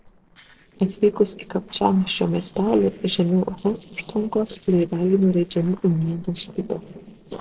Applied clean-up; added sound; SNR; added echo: neural separator model SepFormer DNS4.